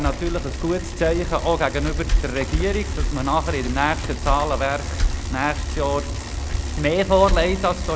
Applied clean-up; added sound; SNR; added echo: none; Bicycle; 1 dB; none.